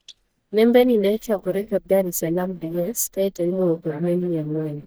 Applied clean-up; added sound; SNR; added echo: neural mask model DeepFilterNet 3.